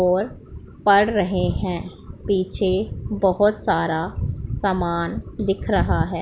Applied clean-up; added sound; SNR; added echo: none; none; none; none.